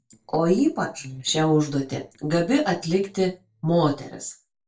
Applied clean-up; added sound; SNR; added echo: neural separator model SepFormer DNS4.